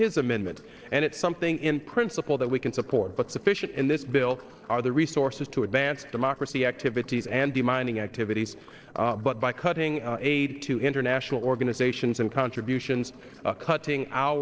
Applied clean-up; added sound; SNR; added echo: neural separator model SepFormer DNS4.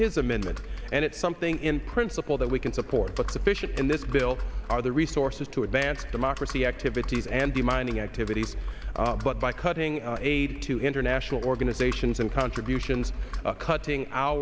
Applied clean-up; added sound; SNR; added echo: none; Computer keyboard; 6 dB; none.